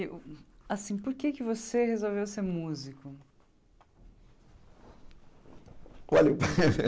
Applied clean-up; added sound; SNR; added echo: none; none; none; none.